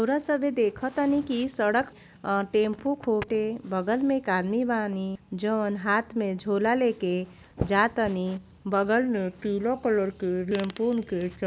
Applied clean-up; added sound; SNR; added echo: none; none; none; none.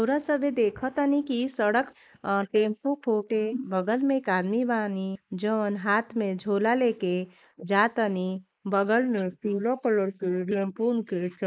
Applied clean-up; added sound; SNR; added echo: neural mask model Resemble Enhance denoiser.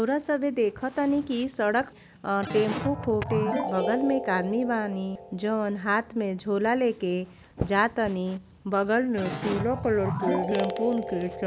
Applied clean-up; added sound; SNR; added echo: none; Keyboard (musical); 8 dB; none.